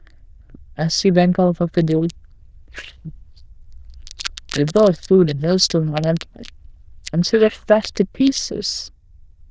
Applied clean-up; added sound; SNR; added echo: neural diffusion model UNIVERSE++.